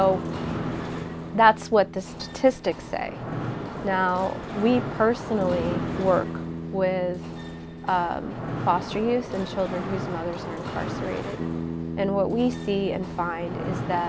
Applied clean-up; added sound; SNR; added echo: none; Bass guitar + Mechanisms; 6 dB; none.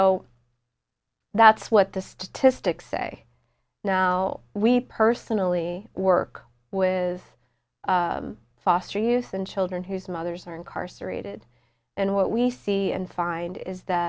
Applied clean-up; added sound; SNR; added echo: none; none; none; none.